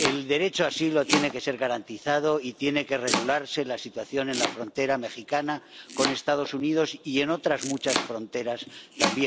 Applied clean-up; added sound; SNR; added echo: none; Domestic sounds, home sounds; 7 dB; none.